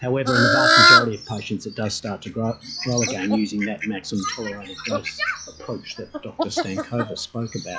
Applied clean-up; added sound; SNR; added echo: classical method log-MMSE.